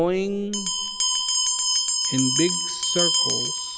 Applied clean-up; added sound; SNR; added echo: none; Bell; -4 dB; none.